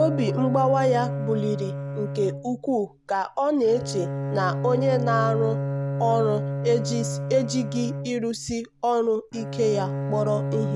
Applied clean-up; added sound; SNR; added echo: none; Bowed string instrument; 4 dB; none.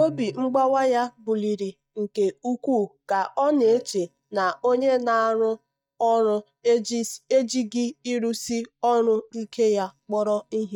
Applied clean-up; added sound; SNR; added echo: neural mask model DeepFilterNet 3.